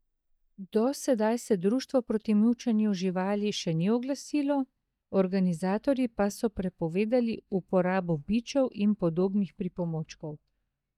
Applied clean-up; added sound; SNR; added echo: neural mask model DeepFilterNet 3.